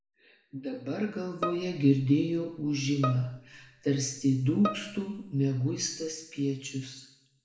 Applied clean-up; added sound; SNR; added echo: none; Bowed string instrument; 11 dB; reverberation time 0.7 s.